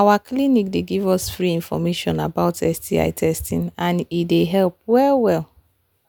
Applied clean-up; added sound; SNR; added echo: none; none; none; none.